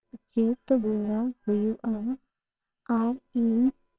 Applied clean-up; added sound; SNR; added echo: neural separator model SepFormer WHAMR!.